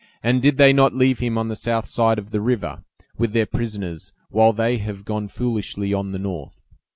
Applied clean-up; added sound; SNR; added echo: none; none; none; none.